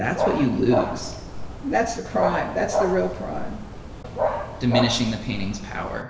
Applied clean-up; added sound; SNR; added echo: none; Dog; 3 dB; reverberation time 1.1 s.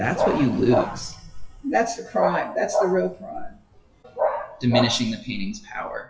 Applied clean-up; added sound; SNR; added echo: classical method WPE with log-MMSE.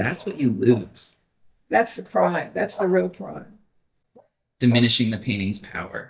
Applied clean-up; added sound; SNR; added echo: neural mask model DeepFilterNet 3.